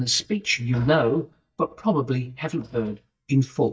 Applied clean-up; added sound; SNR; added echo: neural mask model DeepFilterNet 3.